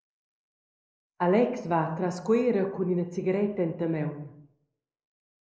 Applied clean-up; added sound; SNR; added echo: neural mask model Resemble Enhance denoiser.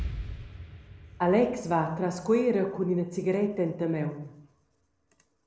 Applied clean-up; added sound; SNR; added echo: none; Explosion; 15 dB; none.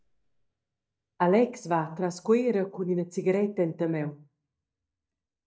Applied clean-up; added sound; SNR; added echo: neural mask model DeepFilterNet 3.